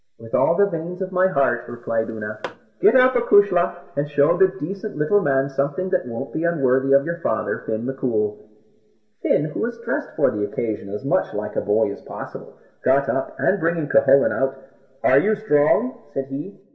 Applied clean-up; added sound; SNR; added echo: none; Tap / Hammer; 17 dB; reverberation time 0.7 s.